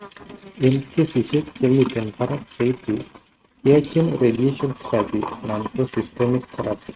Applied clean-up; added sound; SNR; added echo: neural mask model RNNoise.